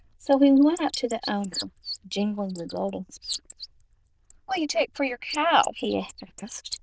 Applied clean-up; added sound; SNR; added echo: neural diffusion model UNIVERSE++.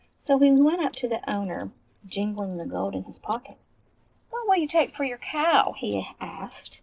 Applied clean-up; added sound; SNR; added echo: neural separator model SepFormer DNS4.